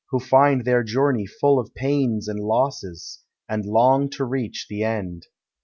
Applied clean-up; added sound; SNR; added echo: none; none; none; none.